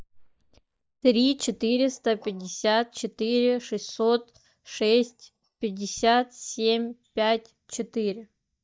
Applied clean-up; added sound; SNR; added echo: neural mask model DeepFilterNet 3.